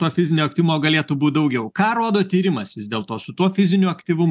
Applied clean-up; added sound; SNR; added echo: none; none; none; none.